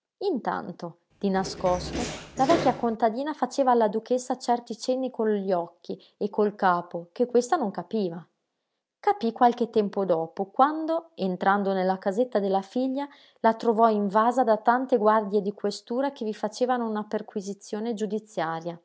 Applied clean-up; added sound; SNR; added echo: none; Door; 7 dB; none.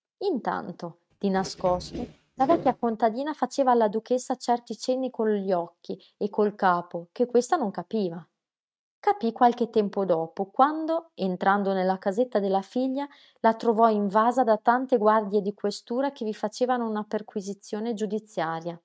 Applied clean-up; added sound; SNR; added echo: neural mask model RNNoise.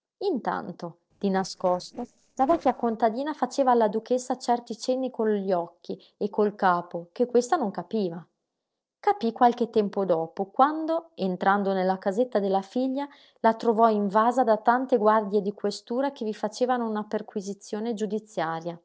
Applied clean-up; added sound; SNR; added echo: neural separator model SepFormer DNS4.